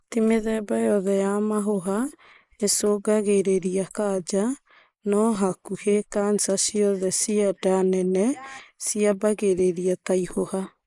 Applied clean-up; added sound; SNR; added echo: neural mask model Resemble Enhance denoiser.